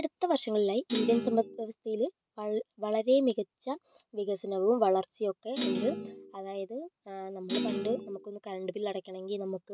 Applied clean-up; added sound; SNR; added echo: none; Thump, thud; 0 dB; none.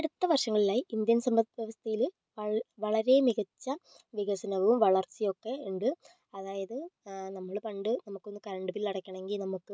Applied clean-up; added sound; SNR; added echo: none; none; none; none.